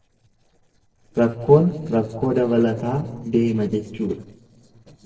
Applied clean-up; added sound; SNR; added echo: neural separator model SepFormer DNS4.